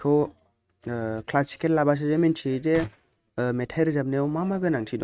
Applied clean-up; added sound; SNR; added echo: neural mask model RNNoise.